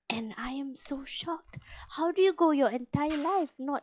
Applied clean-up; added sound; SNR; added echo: classical method log-MMSE.